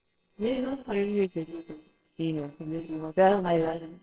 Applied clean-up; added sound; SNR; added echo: neural separator model SepFormer WHAMR!.